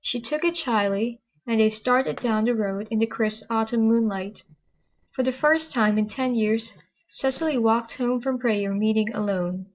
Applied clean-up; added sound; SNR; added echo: neural separator model SepFormer DNS4.